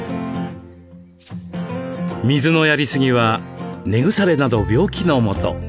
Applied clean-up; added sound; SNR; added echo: none; none; none; none.